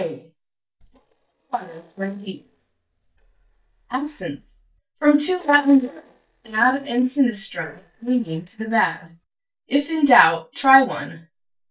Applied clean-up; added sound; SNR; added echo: neural mask model DeepFilterNet 3.